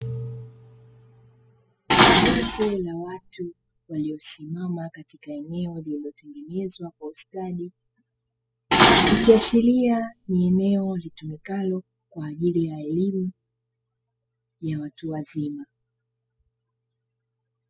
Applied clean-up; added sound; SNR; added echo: classical method spectral subtraction.